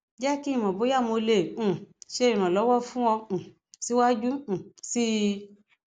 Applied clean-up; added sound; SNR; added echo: none; none; none; none.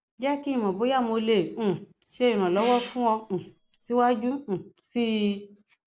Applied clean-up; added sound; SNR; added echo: none; Gong; 15 dB; none.